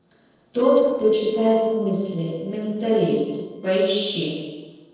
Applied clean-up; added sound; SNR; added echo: neural separator model SepFormer DNS4.